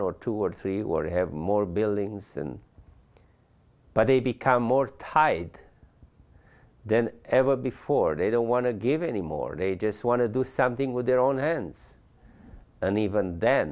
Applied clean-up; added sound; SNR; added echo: none; none; none; none.